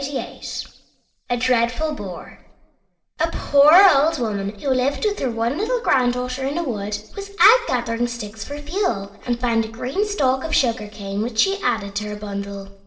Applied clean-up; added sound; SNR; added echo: none; none; none; reverberation time 0.7 s.